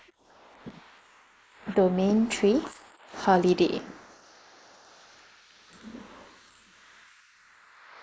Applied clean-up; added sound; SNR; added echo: neural mask model Resemble Enhance denoiser.